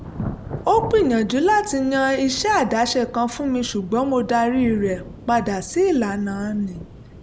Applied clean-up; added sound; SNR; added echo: none; Thunder / Rain; 14 dB; none.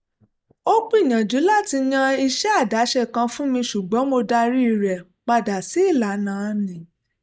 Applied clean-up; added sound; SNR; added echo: neural mask model DeepFilterNet 3.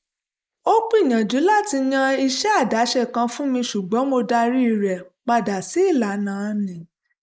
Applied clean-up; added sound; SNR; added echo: neural mask model Resemble Enhance denoiser.